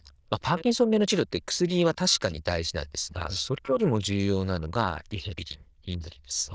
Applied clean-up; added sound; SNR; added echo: neural diffusion model UNIVERSE++.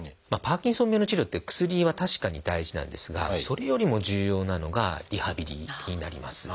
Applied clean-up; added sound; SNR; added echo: none; none; none; none.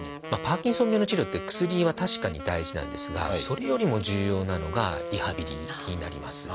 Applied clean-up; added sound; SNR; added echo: none; Wind instrument, woodwind instrument; 10 dB; none.